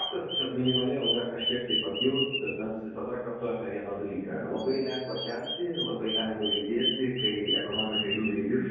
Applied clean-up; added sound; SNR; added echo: none; Bird vocalization, bird call, bird song; 4 dB; reverberation time 1.3 s.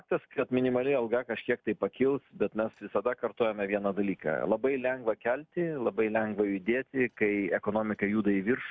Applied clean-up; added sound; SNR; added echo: none; none; none; none.